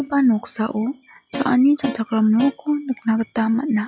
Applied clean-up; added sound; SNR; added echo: classical method log-MMSE.